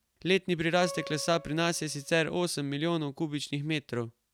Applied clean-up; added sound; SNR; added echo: none; Acoustic guitar; 16 dB; none.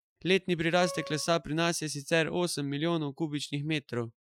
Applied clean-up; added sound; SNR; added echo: classical method Wiener filter.